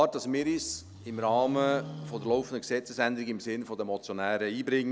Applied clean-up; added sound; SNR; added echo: none; Livestock, farm animals, working animals; 15 dB; none.